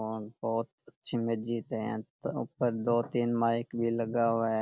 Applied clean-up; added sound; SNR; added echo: none; none; none; none.